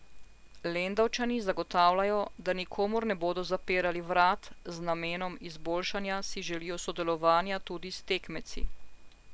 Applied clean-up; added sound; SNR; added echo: none; none; none; none.